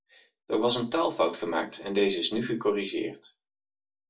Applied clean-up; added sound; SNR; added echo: none; none; none; reverberation time 0.2 s.